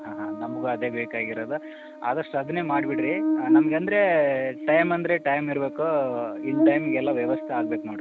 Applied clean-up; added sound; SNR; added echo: none; Buzz; 2 dB; none.